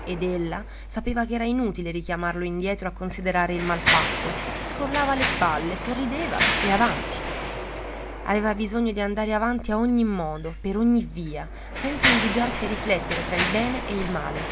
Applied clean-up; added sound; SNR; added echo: none; Mechanisms; 4 dB; none.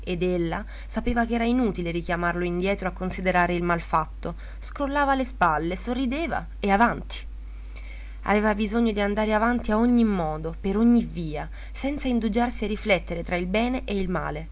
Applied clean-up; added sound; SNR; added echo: none; none; none; none.